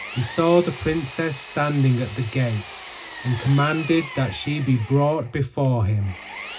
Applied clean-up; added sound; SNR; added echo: none; Power tool; 12 dB; reverberation time 0.4 s.